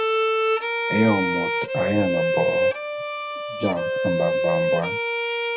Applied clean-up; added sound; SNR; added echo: none; Bowed string instrument; -3 dB; none.